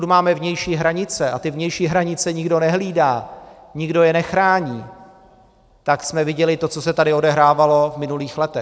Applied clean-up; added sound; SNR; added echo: none; none; none; none.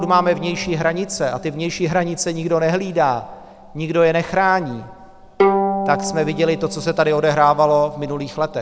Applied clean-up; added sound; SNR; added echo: none; Bowed string instrument; 8 dB; none.